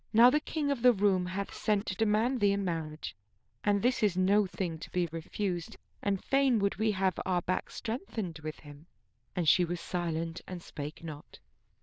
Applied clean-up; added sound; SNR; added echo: neural diffusion model UNIVERSE++.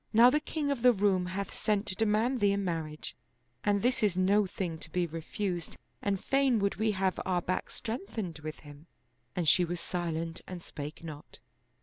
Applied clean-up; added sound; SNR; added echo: none; none; none; none.